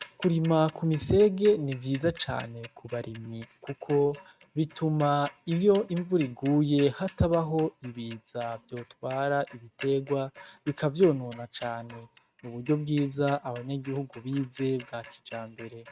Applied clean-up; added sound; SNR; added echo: neural mask model RNNoise.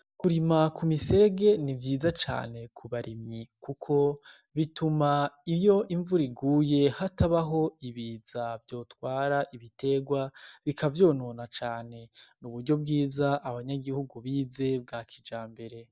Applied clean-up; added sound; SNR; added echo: none; none; none; none.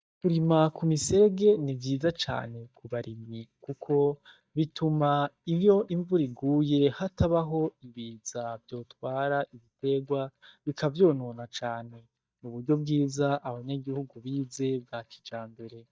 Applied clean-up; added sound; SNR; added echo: neural mask model DeepFilterNet 3.